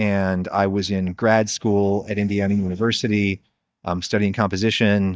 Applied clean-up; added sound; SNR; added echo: neural mask model DeepFilterNet 3.